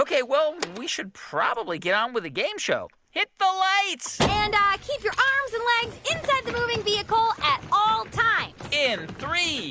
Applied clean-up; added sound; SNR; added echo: none; none; none; none.